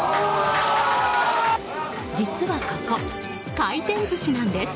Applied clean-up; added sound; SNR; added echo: none; none; none; none.